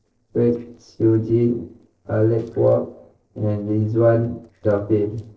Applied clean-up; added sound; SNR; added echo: neural separator model SepFormer DNS4.